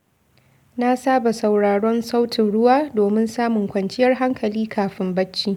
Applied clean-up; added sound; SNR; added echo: none; none; none; none.